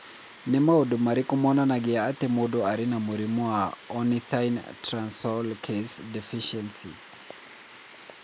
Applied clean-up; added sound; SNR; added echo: none; none; none; none.